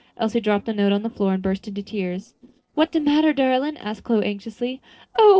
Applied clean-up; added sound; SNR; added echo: neural separator model SepFormer DNS4.